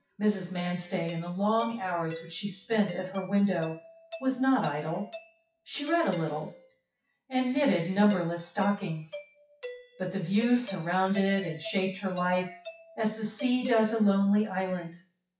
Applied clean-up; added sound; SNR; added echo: classical method WPE with log-MMSE.